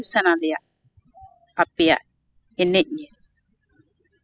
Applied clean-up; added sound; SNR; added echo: classical method spectral subtraction.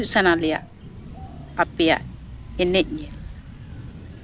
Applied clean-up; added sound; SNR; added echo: none; Idling / Truck; 18 dB; none.